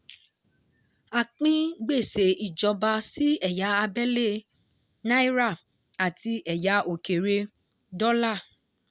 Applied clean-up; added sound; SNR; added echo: none; none; none; none.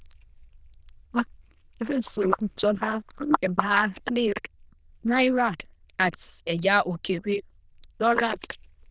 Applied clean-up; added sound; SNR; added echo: neural diffusion model UNIVERSE++.